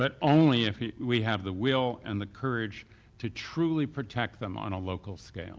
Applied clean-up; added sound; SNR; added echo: none; none; none; none.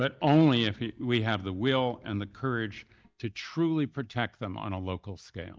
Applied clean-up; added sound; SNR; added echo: neural mask model DeepFilterNet 3.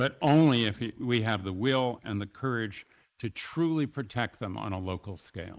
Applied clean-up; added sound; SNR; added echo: neural mask model Resemble Enhance denoiser.